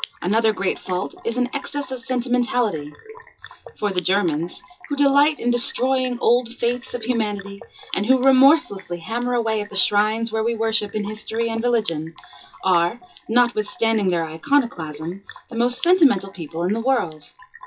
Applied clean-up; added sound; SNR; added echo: classical method WPE with log-MMSE.